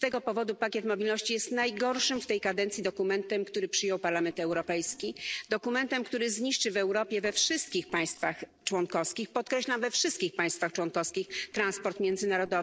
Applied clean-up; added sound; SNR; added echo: neural separator model SepFormer DNS4.